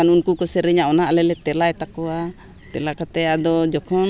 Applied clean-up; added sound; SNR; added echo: none; none; none; none.